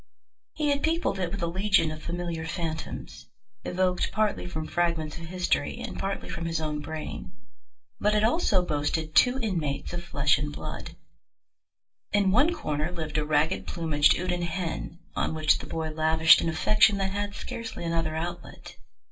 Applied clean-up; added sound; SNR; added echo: none; none; none; reverberation time 0.2 s.